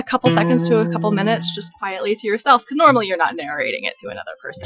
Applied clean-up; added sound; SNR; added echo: classical method Wiener filter.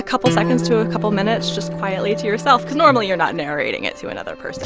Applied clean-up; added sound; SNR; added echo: none; Acoustic guitar; 5 dB; none.